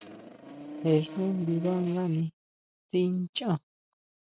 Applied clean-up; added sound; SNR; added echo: neural mask model RNNoise.